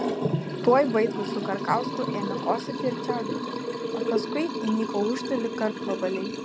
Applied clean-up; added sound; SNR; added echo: none; Liquid; 2 dB; none.